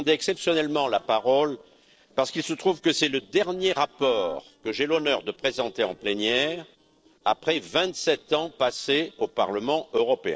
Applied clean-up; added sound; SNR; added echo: neural separator model SepFormer DNS4.